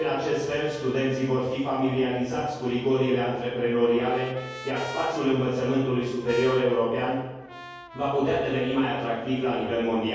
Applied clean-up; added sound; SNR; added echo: none; Trumpet; 18 dB; reverberation time 1.3 s.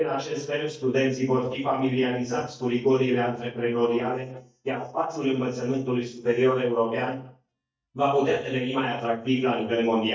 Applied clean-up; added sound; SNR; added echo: neural mask model DeepFilterNet 3.